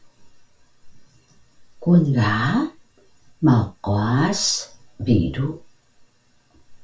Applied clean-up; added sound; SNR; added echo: none; none; none; reverberation time 0.2 s.